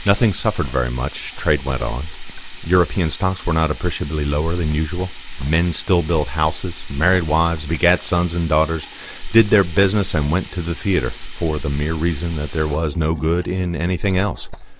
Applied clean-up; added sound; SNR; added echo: none; Sink (filling or washing) + Liquid; 10 dB; none.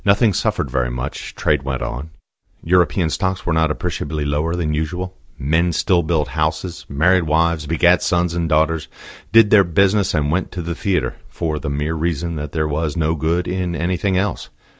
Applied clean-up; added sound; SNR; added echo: none; none; none; none.